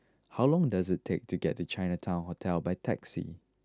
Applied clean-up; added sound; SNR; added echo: none; none; none; none.